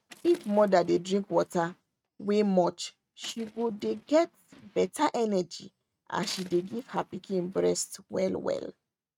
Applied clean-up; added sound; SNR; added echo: neural mask model RNNoise.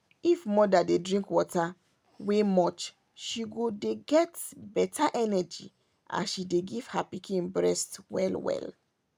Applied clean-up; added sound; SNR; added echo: none; none; none; none.